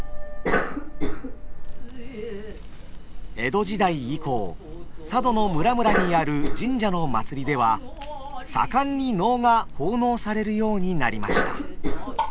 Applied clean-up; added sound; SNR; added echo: none; Cough; 0 dB; none.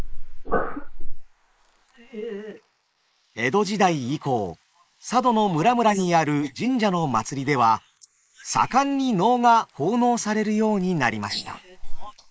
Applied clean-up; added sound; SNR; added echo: neural mask model Resemble Enhance denoiser.